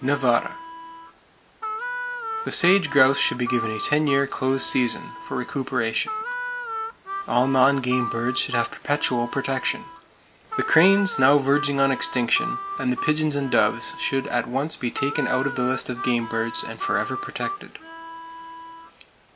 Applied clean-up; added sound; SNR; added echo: none; Harmonica; 8 dB; none.